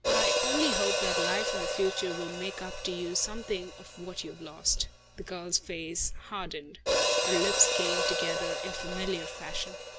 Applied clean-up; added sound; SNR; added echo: none; Hi-hat; -1 dB; none.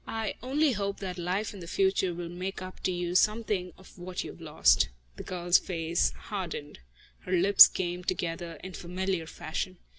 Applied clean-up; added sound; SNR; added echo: none; none; none; none.